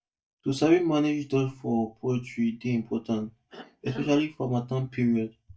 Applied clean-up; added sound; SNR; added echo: neural mask model DeepFilterNet 3.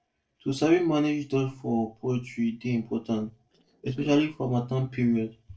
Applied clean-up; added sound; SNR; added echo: neural separator model SepFormer DNS4.